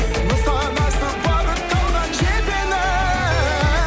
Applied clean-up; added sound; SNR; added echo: none; Electric guitar; 9 dB; none.